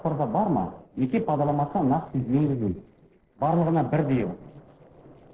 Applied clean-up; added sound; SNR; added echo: neural separator model SepFormer DNS4.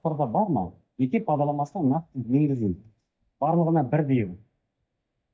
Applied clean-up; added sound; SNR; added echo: neural mask model DeepFilterNet 3.